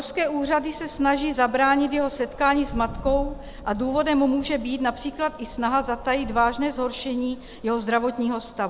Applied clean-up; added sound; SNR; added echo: none; Thunder; 15 dB; none.